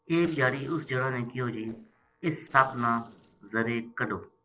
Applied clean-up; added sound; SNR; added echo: neural separator model SepFormer DNS4.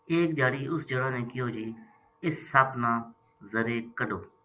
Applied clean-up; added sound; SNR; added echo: none; none; none; none.